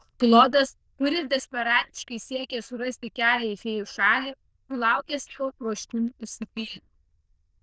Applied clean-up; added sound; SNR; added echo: neural diffusion model UNIVERSE++.